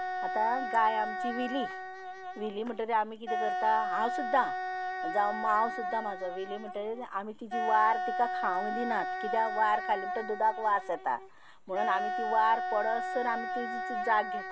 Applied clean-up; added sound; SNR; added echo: none; Wind instrument, woodwind instrument; 3 dB; none.